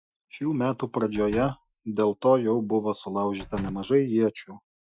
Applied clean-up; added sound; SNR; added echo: classical method Wiener filter.